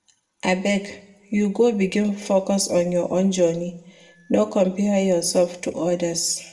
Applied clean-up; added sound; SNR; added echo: none; none; none; reverberation time 0.6 s.